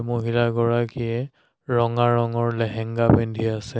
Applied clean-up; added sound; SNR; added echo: none; none; none; none.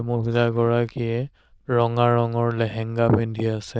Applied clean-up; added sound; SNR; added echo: neural diffusion model UNIVERSE++.